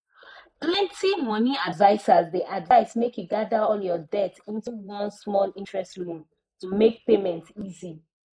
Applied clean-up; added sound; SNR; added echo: neural mask model Resemble Enhance denoiser.